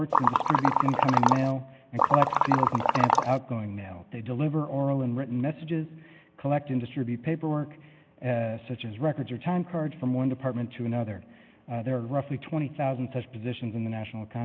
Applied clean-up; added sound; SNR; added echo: none; Liquid; -5 dB; none.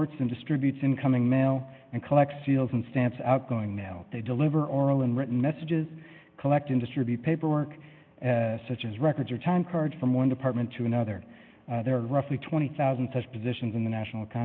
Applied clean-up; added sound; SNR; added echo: none; none; none; none.